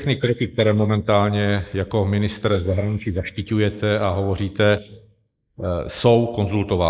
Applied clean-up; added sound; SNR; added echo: neural mask model Resemble Enhance denoiser.